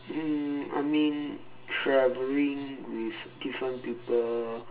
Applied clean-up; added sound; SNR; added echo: none; none; none; reverberation time 0.2 s.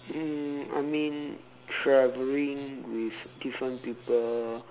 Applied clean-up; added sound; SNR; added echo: none; none; none; none.